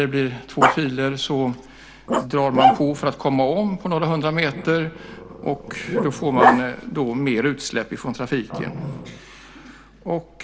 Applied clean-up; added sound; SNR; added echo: none; Growling; 2 dB; none.